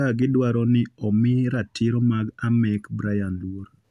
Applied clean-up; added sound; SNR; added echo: none; none; none; none.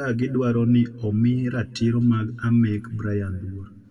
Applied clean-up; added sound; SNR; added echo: none; none; none; reverberation time 1.7 s.